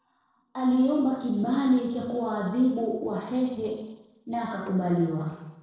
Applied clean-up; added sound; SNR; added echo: neural separator model SepFormer DNS4.